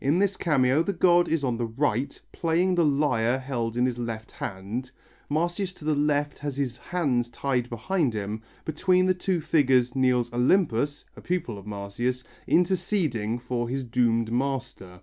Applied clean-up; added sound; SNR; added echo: none; none; none; none.